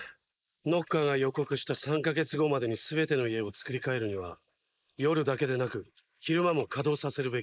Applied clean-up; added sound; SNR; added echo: neural mask model Resemble Enhance denoiser.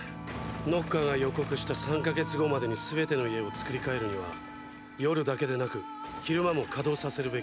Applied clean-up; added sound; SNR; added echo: none; none; none; none.